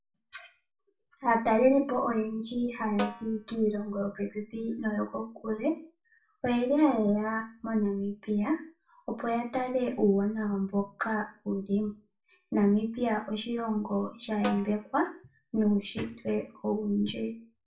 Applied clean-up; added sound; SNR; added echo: none; Snare drum; 12 dB; reverberation time 0.3 s.